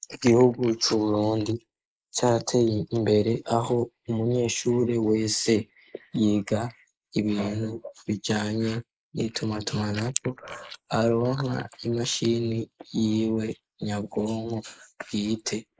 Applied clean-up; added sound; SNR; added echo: neural mask model Resemble Enhance denoiser.